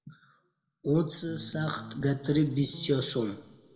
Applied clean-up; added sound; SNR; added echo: none; Bass guitar; 15 dB; reverberation time 1.6 s.